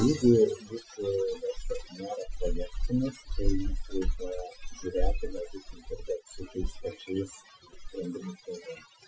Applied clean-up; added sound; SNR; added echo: classical method Wiener filter.